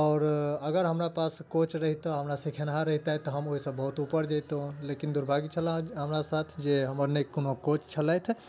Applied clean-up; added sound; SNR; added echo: none; none; none; none.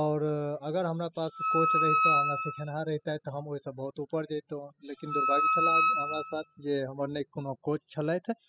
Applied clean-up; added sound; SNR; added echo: classical method spectral subtraction.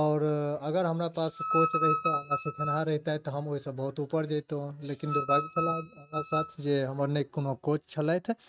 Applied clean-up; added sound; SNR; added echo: neural mask model RNNoise.